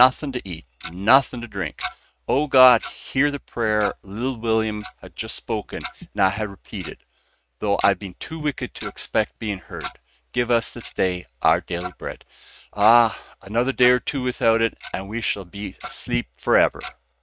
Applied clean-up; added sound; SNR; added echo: neural mask model RNNoise.